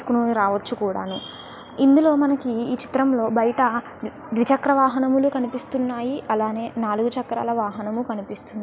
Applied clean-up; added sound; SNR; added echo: none; none; none; none.